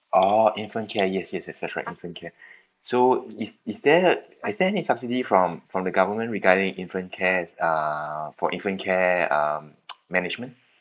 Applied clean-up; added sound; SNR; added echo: neural mask model Resemble Enhance denoiser.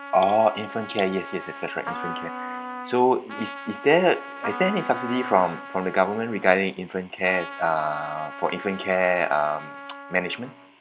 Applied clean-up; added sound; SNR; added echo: none; Trumpet + Trumpet; 12 dB; none.